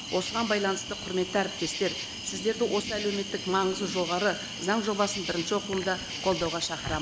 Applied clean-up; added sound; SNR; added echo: none; Cricket; 7 dB; none.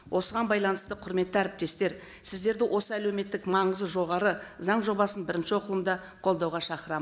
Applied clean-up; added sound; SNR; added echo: none; none; none; none.